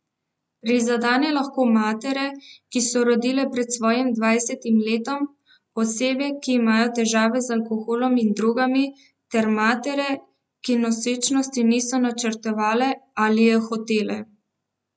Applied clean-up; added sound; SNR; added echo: none; none; none; none.